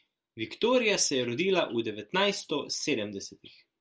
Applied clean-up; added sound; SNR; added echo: none; none; none; none.